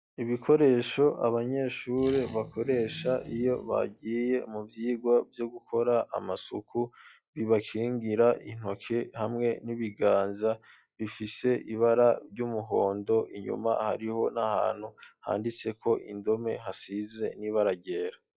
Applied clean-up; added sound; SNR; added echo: classical method log-MMSE.